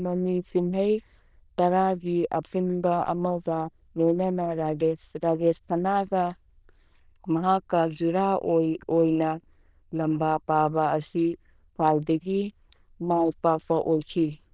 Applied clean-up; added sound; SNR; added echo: neural diffusion model UNIVERSE++.